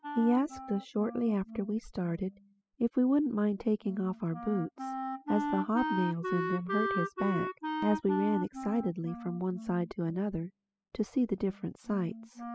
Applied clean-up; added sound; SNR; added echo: classical method spectral subtraction.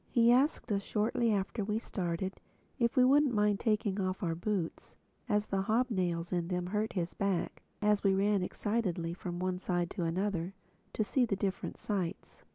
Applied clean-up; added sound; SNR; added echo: none; none; none; none.